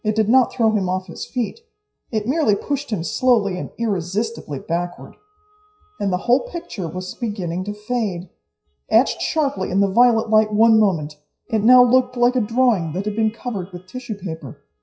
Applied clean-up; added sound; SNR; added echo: classical method WPE with log-MMSE.